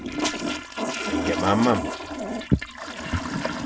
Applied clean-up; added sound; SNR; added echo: none; Toilet flush; 1 dB; none.